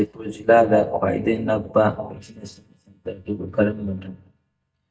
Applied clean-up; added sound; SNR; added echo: neural mask model DeepFilterNet 3.